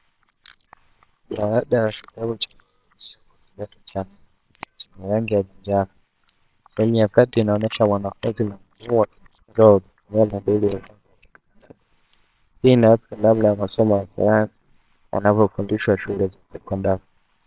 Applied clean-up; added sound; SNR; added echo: neural separator model SepFormer WHAMR!.